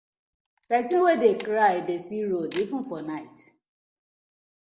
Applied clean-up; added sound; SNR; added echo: none; Camera; 18 dB; none.